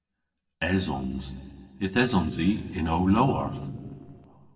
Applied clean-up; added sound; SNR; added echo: neural separator model SepFormer DNS4.